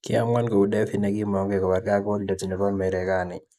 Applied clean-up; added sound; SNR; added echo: neural mask model Resemble Enhance denoiser.